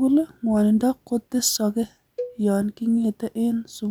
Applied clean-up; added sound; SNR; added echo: none; Cowbell; 17 dB; none.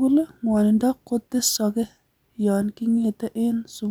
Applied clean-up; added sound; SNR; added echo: none; none; none; none.